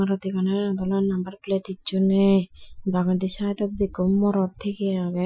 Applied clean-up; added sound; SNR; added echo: classical method Wiener filter.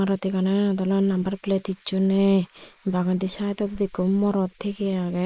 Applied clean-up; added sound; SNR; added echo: neural mask model Resemble Enhance denoiser.